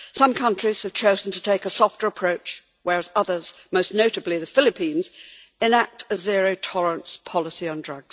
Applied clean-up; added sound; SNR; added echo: none; none; none; none.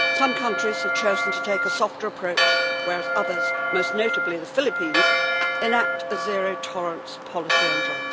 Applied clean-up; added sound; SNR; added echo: none; Church bell + Organ; -3 dB; none.